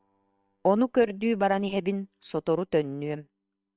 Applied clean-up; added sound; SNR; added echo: neural separator model SepFormer WHAM!.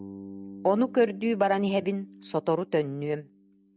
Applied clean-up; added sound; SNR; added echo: none; Bass guitar; 17 dB; none.